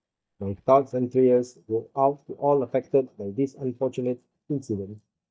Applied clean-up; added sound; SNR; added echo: neural mask model DeepFilterNet 3.